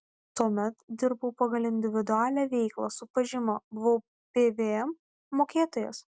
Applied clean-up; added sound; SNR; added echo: none; none; none; none.